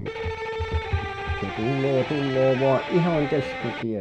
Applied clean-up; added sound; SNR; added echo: none; Electric guitar; 7 dB; none.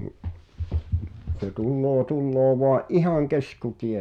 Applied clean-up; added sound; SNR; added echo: none; none; none; none.